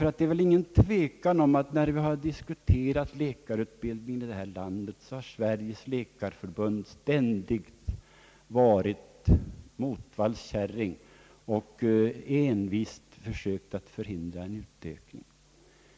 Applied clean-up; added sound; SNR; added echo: none; none; none; none.